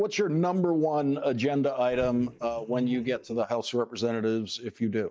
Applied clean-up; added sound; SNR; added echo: neural mask model DeepFilterNet 3.